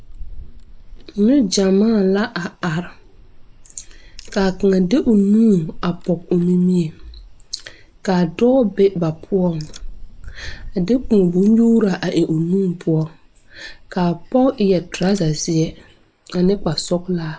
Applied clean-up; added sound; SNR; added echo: neural mask model Resemble Enhance denoiser.